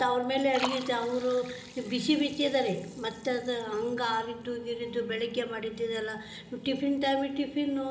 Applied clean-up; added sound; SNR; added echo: none; Liquid; 17 dB; reverberation time 1.7 s.